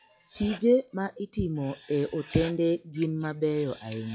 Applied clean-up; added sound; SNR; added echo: classical method log-MMSE.